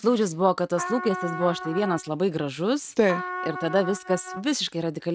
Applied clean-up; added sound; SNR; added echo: neural mask model RNNoise.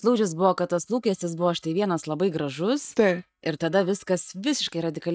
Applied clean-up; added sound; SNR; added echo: neural mask model DeepFilterNet 3.